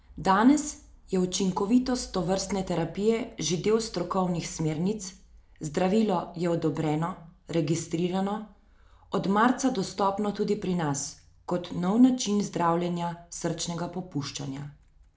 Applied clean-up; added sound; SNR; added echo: none; none; none; none.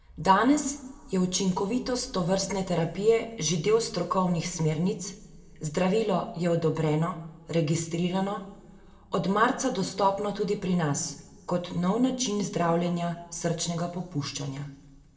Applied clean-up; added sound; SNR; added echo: none; none; none; reverberation time 1.0 s.